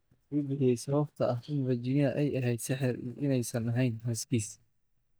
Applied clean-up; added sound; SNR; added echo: neural mask model DeepFilterNet 3.